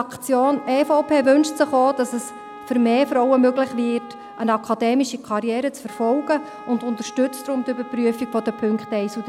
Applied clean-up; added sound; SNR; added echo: none; Wind instrument, woodwind instrument; 18 dB; none.